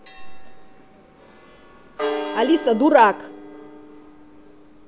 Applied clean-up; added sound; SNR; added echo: none; Church bell; 11 dB; none.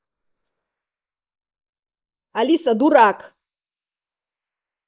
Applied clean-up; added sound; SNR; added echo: neural mask model Resemble Enhance denoiser.